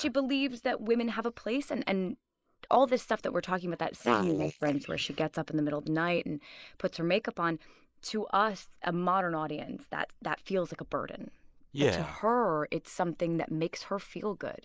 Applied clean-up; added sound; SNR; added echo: neural mask model Resemble Enhance denoiser.